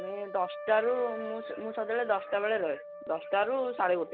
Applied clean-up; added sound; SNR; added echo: none; Trumpet; 11 dB; none.